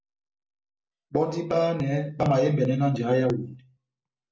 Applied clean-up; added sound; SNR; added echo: none; none; none; none.